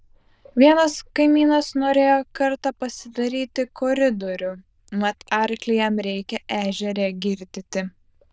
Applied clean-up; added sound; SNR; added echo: neural diffusion model UNIVERSE++.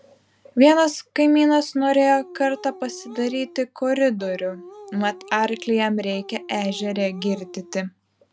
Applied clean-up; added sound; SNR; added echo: none; Dog; 19 dB; none.